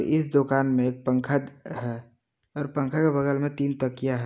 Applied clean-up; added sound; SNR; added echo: none; none; none; none.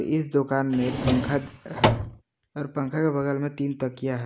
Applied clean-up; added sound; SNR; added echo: none; Drawer open or close; 0 dB; none.